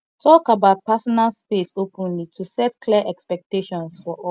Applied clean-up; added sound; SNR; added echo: none; none; none; none.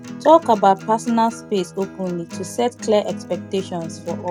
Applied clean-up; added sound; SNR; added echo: none; Acoustic guitar; 15 dB; none.